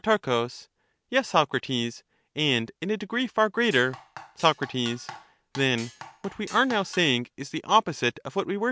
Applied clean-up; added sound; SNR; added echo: none; Drum kit; 18 dB; none.